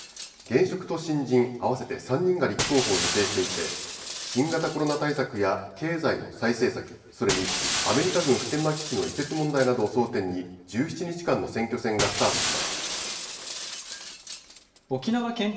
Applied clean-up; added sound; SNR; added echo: none; Shatter; 6 dB; reverberation time 0.8 s.